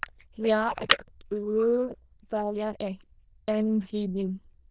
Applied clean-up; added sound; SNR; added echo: neural diffusion model UNIVERSE++.